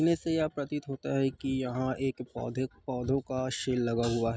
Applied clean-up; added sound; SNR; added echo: none; none; none; none.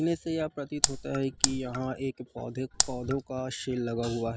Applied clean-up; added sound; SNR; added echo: none; Raindrop; -1 dB; none.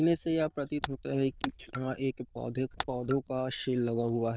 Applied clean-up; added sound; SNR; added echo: neural diffusion model UNIVERSE++.